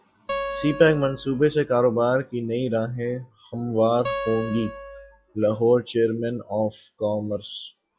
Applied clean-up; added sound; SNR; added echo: classical method log-MMSE.